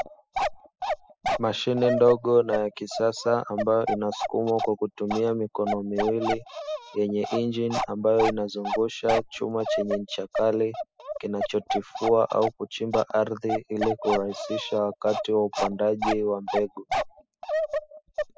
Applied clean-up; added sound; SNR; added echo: classical method spectral subtraction.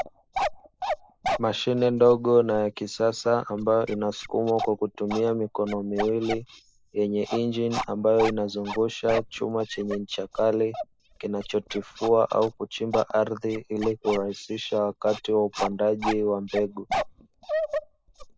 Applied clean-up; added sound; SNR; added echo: neural mask model Resemble Enhance denoiser.